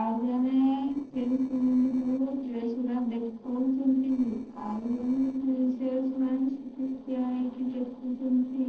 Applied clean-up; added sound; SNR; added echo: neural separator model SepFormer DNS4.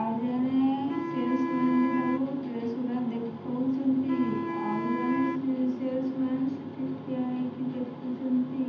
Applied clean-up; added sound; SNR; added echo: none; Wind instrument, woodwind instrument; 7 dB; reverberation time 0.8 s.